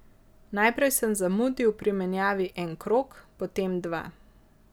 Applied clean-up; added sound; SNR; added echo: none; none; none; none.